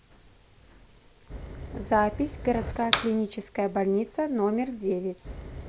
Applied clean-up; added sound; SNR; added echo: none; Fire; 7 dB; none.